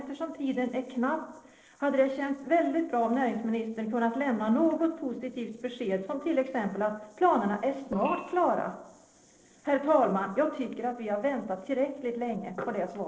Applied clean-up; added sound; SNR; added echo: neural separator model SepFormer DNS4.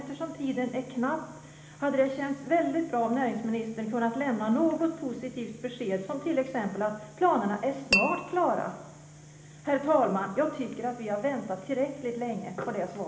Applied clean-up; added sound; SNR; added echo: none; Tap / Glass; 2 dB; reverberation time 1.0 s.